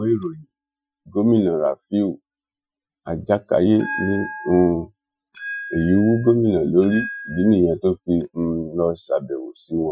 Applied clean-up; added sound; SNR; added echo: classical method Wiener filter.